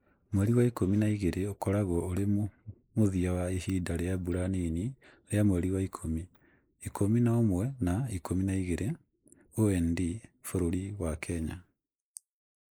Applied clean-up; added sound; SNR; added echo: neural mask model Resemble Enhance denoiser.